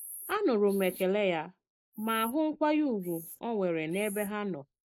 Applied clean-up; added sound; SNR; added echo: neural mask model Resemble Enhance denoiser.